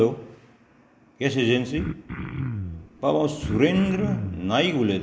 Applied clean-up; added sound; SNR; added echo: none; Cough; 7 dB; none.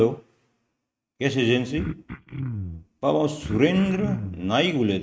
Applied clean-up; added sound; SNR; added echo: neural mask model RNNoise.